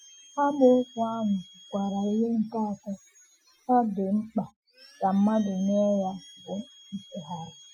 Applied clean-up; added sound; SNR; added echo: classical method Wiener filter.